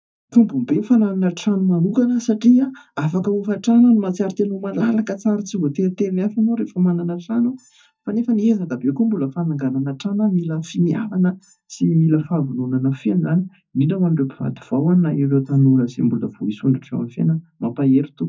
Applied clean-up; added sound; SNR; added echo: neural mask model DeepFilterNet 3.